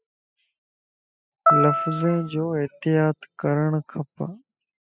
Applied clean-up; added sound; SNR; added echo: classical method spectral subtraction.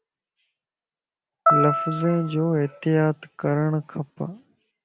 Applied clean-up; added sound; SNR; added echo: none; Piano; 0 dB; none.